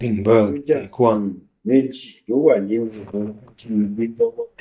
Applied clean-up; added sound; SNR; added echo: neural mask model DeepFilterNet 3.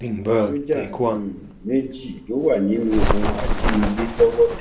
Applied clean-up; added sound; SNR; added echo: none; Bird; 1 dB; reverberation time 0.6 s.